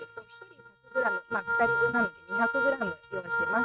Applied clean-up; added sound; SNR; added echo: neural mask model RNNoise.